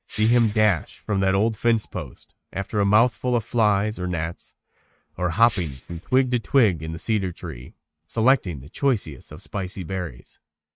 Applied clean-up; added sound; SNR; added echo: neural mask model RNNoise.